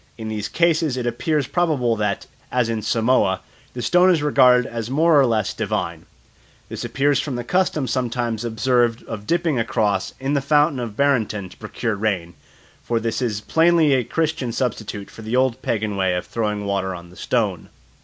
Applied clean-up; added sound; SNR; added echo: none; none; none; none.